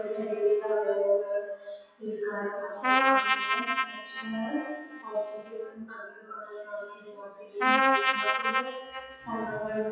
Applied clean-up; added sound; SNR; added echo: classical method WPE with log-MMSE.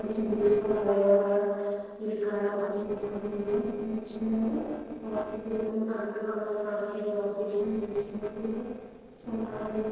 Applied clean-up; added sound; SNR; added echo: neural separator model SepFormer DNS4.